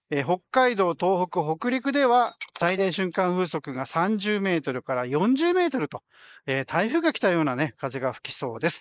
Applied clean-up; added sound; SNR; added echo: neural mask model Resemble Enhance denoiser.